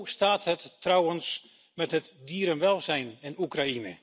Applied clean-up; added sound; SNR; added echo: none; none; none; none.